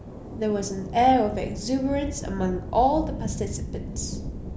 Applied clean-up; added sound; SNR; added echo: none; Thunder / Rain; 7 dB; none.